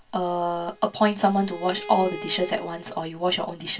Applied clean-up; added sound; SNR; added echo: none; Bowed string instrument; 16 dB; reverberation time 0.1 s.